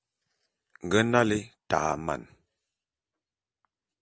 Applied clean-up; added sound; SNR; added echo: none; none; none; none.